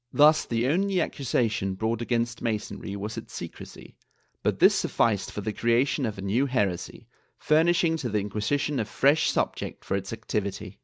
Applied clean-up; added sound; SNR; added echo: none; none; none; none.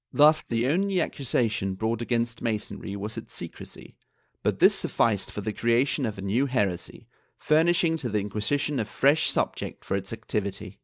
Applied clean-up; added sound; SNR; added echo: neural mask model Resemble Enhance denoiser.